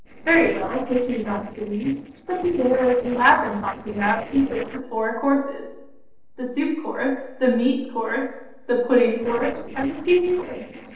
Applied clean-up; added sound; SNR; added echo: neural separator model SepFormer DNS4.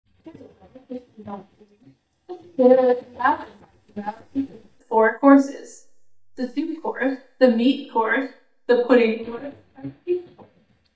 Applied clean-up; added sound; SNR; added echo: neural mask model DeepFilterNet 3.